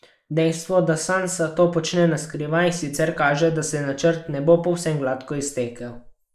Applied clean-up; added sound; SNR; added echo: neural mask model Resemble Enhance denoiser.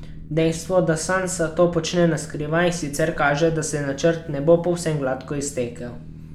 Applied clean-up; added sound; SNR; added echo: none; Boat, Water vehicle; 16 dB; none.